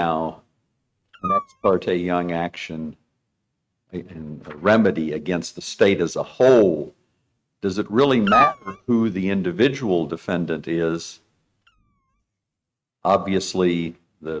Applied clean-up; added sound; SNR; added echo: neural mask model RNNoise.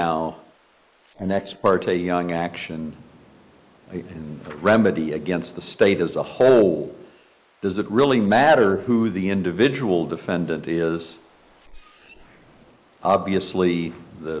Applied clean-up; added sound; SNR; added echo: neural mask model Resemble Enhance denoiser.